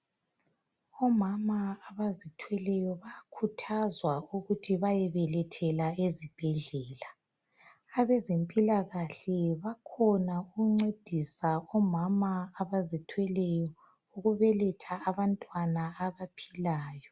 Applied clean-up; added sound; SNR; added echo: none; none; none; none.